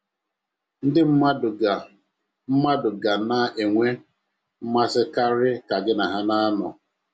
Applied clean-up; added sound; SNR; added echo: none; none; none; none.